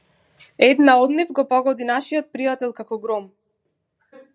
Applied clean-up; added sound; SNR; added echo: none; none; none; none.